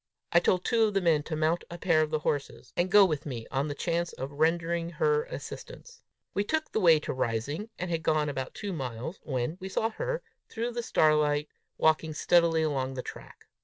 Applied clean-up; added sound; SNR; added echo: none; none; none; none.